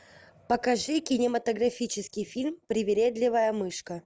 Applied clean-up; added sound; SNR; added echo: none; none; none; none.